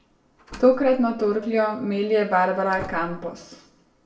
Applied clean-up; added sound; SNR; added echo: none; Slam; 17 dB; reverberation time 0.6 s.